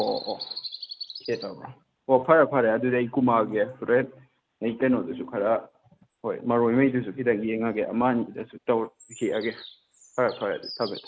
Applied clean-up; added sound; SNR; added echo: none; Bird vocalization, bird call, bird song; 20 dB; none.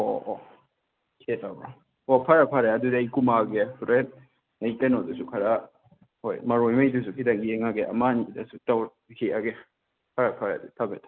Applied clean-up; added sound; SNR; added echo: none; none; none; none.